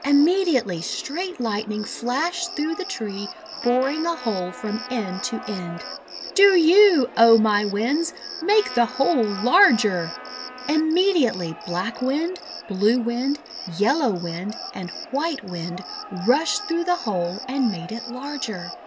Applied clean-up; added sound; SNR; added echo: none; Trumpet + Cricket; 13 dB; none.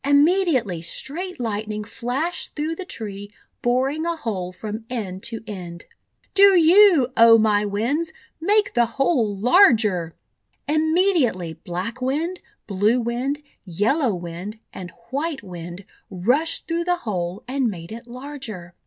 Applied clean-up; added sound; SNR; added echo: none; none; none; none.